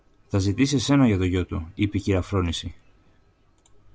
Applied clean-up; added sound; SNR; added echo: none; none; none; none.